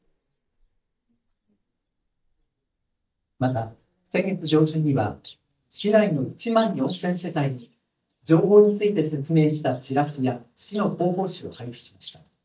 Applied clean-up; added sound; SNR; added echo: neural mask model DeepFilterNet 3.